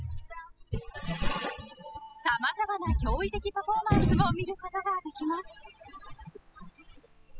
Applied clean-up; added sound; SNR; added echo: classical method spectral subtraction.